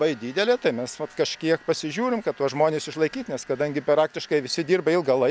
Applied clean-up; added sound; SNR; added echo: none; none; none; none.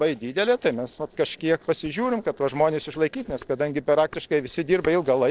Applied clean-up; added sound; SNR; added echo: neural separator model SepFormer DNS4.